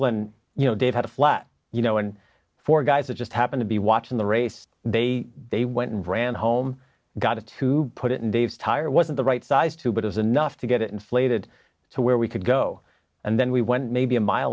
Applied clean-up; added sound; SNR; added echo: none; none; none; none.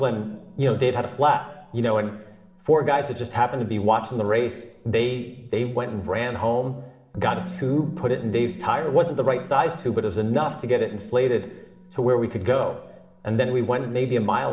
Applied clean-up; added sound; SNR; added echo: none; Musical instrument; 20 dB; reverberation time 0.8 s.